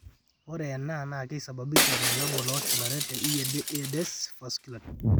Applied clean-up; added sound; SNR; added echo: none; Shatter; -1 dB; none.